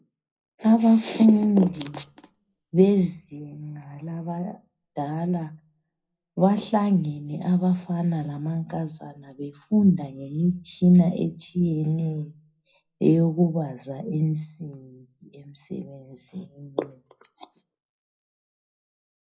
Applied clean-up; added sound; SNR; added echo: none; none; none; reverberation time 0.4 s.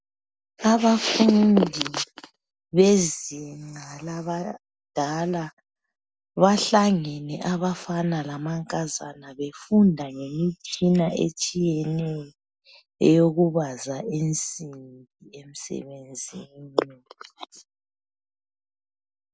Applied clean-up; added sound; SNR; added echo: none; none; none; none.